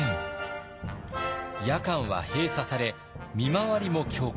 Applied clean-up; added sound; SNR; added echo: none; none; none; none.